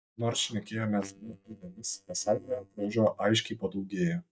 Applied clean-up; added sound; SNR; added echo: neural mask model DeepFilterNet 3.